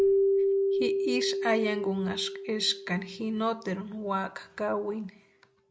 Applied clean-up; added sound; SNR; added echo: none; Keyboard (musical); -1 dB; none.